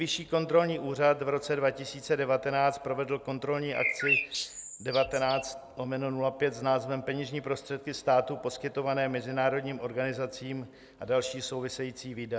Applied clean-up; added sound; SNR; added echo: none; Bird; 2 dB; none.